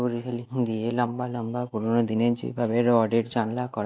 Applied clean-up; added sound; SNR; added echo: none; none; none; none.